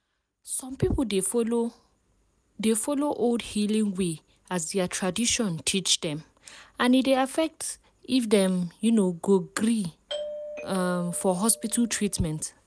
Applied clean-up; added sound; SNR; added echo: none; Doorbell; 13 dB; none.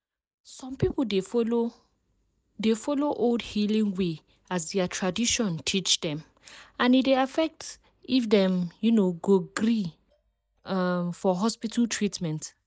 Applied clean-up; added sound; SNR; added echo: neural mask model DeepFilterNet 3.